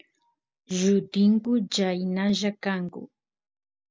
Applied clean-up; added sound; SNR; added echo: none; none; none; none.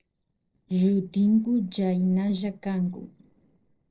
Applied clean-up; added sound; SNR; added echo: neural separator model SepFormer DNS4.